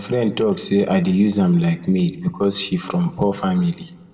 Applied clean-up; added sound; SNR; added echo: none; none; none; reverberation time 1.4 s.